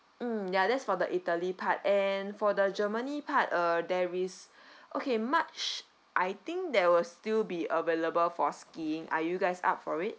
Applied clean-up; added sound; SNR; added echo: none; none; none; none.